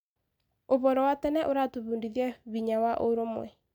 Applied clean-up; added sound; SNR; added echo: none; none; none; none.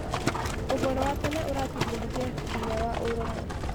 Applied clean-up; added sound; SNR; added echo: none; Livestock, farm animals, working animals; -2 dB; none.